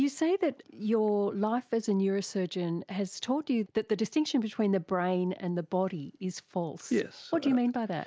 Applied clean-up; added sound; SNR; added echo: none; none; none; none.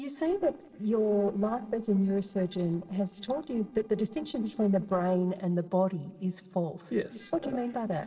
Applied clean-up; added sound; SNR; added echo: neural separator model SepFormer DNS4.